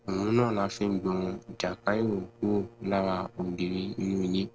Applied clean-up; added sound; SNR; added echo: neural separator model SepFormer DNS4.